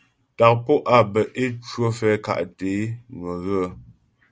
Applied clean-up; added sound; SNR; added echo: none; none; none; none.